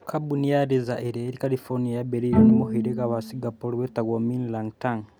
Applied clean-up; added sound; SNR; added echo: none; Bowed string instrument; -1 dB; none.